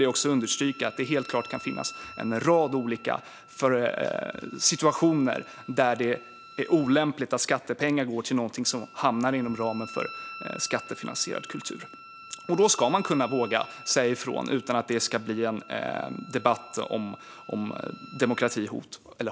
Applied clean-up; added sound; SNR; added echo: none; Wind instrument, woodwind instrument; 18 dB; none.